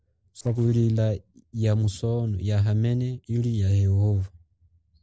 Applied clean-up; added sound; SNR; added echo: neural separator model SepFormer DNS4.